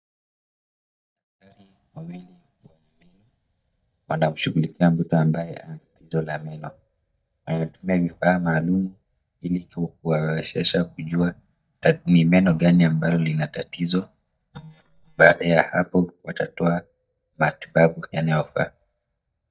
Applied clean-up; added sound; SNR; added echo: neural mask model DeepFilterNet 3.